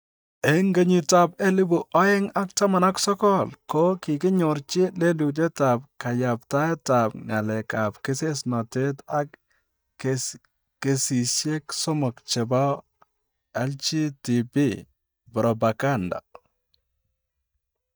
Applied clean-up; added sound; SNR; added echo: neural mask model DeepFilterNet 3.